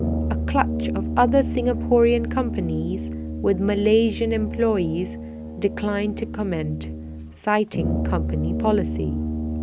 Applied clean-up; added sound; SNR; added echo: none; Brass instrument; 3 dB; none.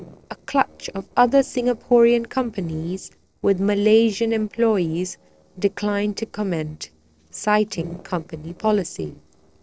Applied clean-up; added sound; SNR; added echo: neural separator model SepFormer DNS4.